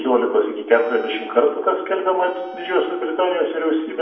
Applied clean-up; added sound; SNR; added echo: none; Wind instrument, woodwind instrument; 18 dB; reverberation time 0.8 s.